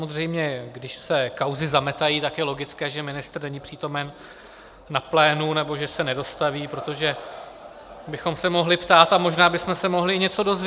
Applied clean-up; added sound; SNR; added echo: none; none; none; none.